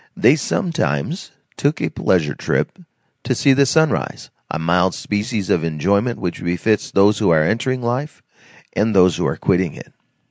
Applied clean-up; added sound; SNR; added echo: none; none; none; none.